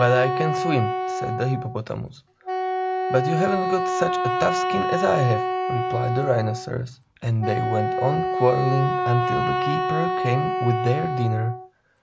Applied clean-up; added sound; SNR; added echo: none; Wind instrument, woodwind instrument; 0 dB; none.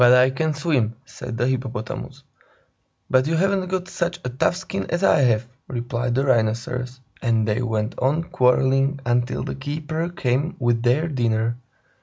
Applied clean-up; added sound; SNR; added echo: none; none; none; none.